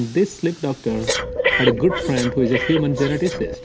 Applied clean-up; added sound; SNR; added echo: none; Breathing; 3 dB; none.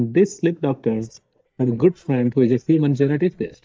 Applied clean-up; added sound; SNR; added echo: neural mask model DeepFilterNet 3.